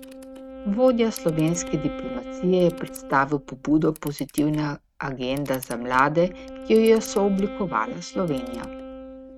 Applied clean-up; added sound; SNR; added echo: neural mask model RNNoise.